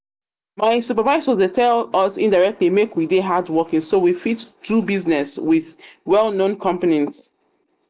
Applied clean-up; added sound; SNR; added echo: none; none; none; none.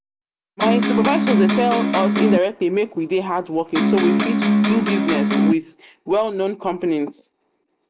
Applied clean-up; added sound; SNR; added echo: none; Electric guitar; -4 dB; none.